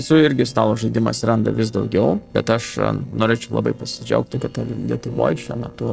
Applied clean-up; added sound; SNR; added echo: neural separator model SepFormer DNS4.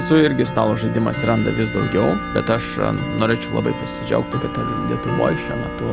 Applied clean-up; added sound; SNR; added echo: none; Tick-tock / Bell; 7 dB; none.